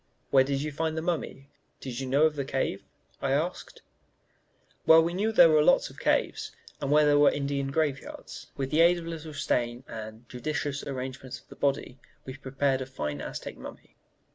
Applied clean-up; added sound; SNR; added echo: none; none; none; none.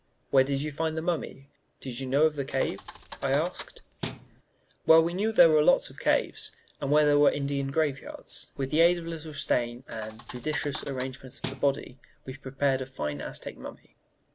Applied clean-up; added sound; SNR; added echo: none; Thump, thud; 12 dB; none.